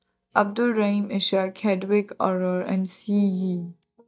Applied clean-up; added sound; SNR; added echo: neural mask model DeepFilterNet 3.